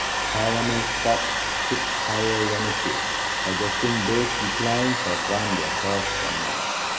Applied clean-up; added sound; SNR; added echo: none; Domestic sounds, home sounds; -3 dB; reverberation time 1.6 s.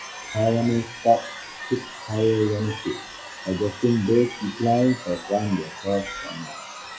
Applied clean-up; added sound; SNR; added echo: classical method WPE with log-MMSE.